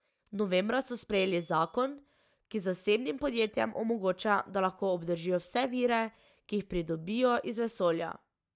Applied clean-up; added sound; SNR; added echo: neural mask model DeepFilterNet 3.